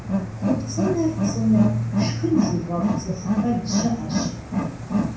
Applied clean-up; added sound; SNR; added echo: none; Wild animals; -2 dB; reverberation time 0.5 s.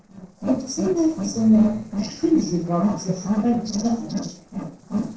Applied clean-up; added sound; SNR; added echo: neural separator model SepFormer DNS4.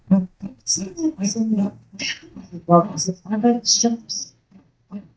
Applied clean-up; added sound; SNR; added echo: neural mask model DeepFilterNet 3.